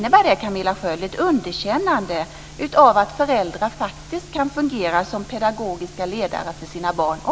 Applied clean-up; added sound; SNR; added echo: none; none; none; none.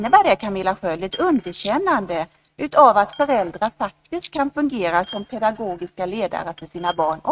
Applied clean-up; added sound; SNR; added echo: neural mask model RNNoise.